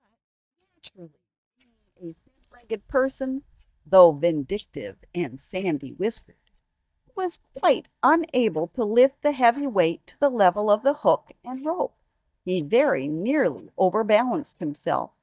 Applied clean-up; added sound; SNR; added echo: neural mask model DeepFilterNet 3.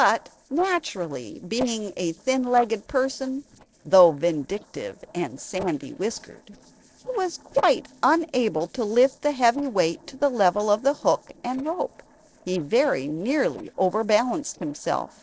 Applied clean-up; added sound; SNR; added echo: neural separator model SepFormer DNS4.